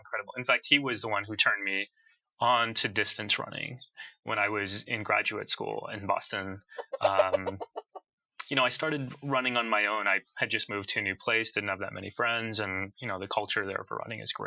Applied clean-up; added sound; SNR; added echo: classical method Wiener filter.